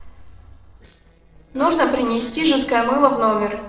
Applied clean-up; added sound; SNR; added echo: neural separator model SepFormer DNS4.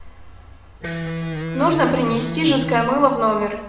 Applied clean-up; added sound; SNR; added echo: none; Electric guitar; 7 dB; reverberation time 0.8 s.